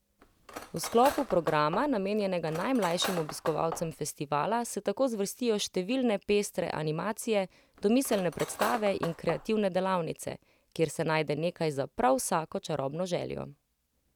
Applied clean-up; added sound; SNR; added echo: none; Cutlery, silverware; 11 dB; none.